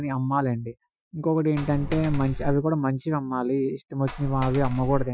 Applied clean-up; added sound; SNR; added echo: classical method Wiener filter.